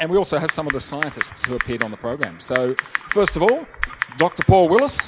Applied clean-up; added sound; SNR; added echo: none; Typing; 7 dB; none.